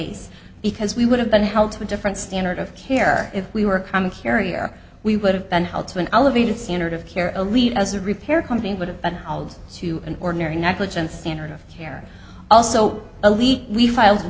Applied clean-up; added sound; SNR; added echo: none; none; none; none.